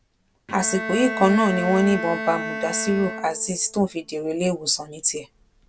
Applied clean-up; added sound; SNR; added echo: none; Bowed string instrument; 9 dB; none.